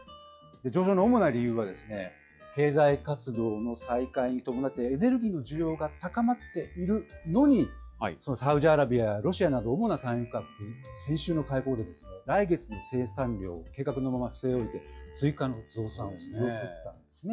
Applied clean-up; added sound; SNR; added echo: classical method log-MMSE.